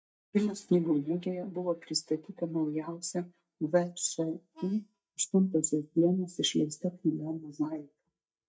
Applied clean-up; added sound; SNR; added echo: neural mask model DeepFilterNet 3.